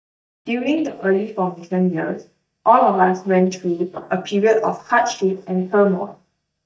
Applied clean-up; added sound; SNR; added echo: neural mask model DeepFilterNet 3.